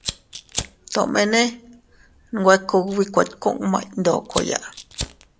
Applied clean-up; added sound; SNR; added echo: none; Fire; 14 dB; none.